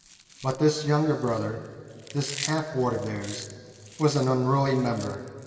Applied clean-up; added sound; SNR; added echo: none; Chewing, mastication; 16 dB; reverberation time 2.5 s.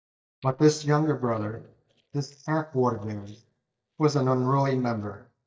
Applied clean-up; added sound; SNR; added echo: neural mask model DeepFilterNet 3.